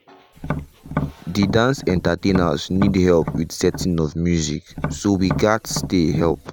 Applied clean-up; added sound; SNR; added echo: none; Tap; 8 dB; none.